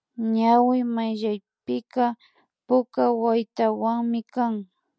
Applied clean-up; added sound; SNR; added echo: none; none; none; none.